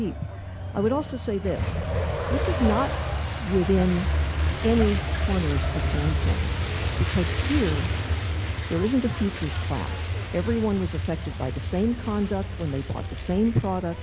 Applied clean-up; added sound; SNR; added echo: none; Truck; 0 dB; none.